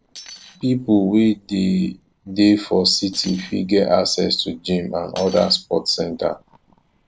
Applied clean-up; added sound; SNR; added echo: neural separator model SepFormer DNS4.